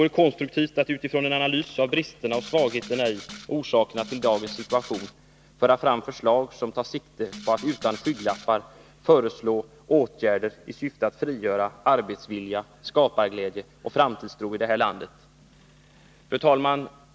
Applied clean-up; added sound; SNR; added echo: none; Rattle (instrument); 17 dB; none.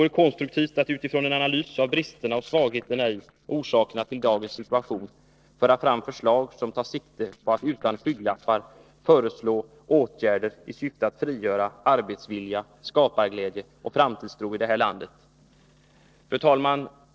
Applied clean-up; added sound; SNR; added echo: neural separator model SepFormer DNS4.